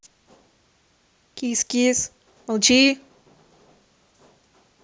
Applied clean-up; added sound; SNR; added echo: none; none; none; none.